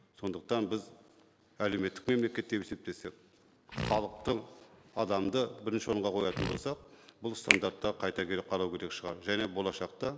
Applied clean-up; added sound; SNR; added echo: none; Fart + Finger snapping; 3 dB; none.